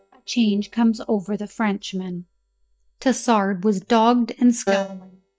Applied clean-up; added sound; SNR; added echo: neural mask model DeepFilterNet 3.